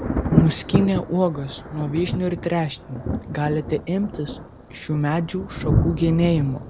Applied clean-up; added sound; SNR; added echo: none; Thunder; 3 dB; none.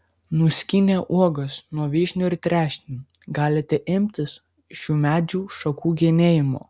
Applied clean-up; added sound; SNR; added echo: none; none; none; none.